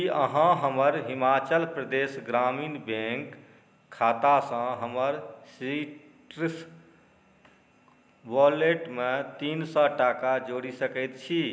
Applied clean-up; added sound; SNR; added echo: none; none; none; none.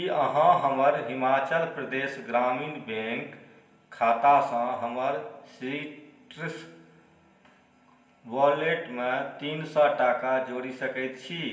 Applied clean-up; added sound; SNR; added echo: none; none; none; reverberation time 0.8 s.